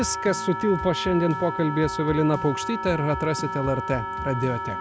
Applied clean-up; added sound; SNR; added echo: none; Wind instrument, woodwind instrument; 6 dB; none.